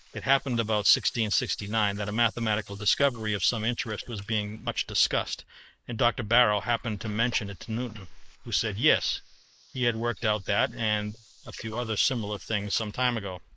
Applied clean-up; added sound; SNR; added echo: neural mask model Resemble Enhance denoiser.